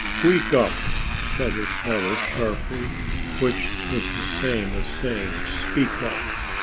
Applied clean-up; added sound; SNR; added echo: none; Motorcycle; 0 dB; none.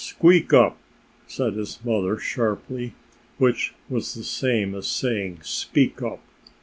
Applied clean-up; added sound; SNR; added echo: none; none; none; none.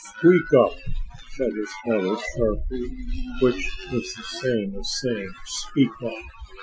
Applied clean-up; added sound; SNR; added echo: classical method Wiener filter.